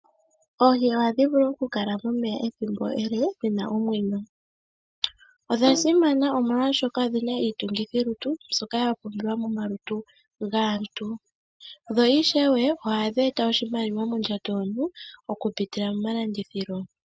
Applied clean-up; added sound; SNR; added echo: neural mask model RNNoise.